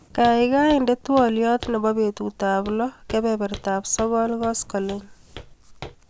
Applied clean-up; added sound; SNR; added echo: none; Walk, footsteps; 19 dB; none.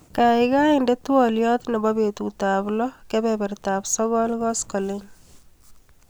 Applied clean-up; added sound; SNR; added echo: none; none; none; none.